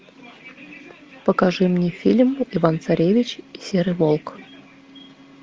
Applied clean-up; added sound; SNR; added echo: none; none; none; none.